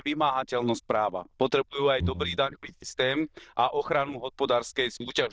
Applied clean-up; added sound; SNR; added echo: neural diffusion model UNIVERSE++.